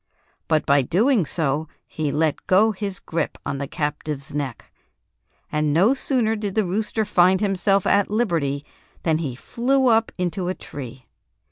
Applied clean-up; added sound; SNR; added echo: none; none; none; none.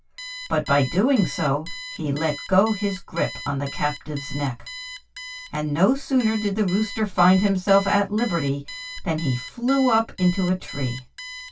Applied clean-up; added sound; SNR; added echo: none; Alarm; 14 dB; reverberation time 0.1 s.